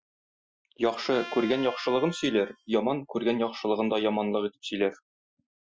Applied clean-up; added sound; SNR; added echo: classical method Wiener filter.